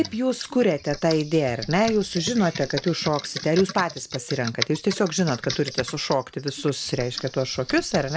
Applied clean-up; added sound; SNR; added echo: none; Computer keyboard; 12 dB; none.